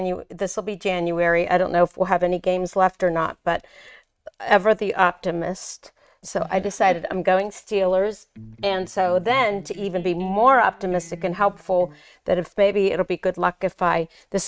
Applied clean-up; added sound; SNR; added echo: neural mask model RNNoise.